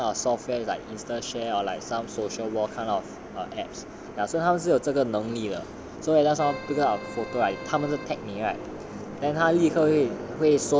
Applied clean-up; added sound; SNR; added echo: none; Keyboard (musical); 16 dB; none.